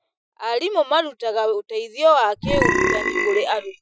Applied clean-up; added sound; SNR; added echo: classical method Wiener filter.